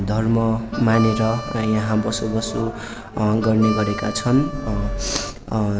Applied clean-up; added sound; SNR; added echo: none; Harmonica; 12 dB; none.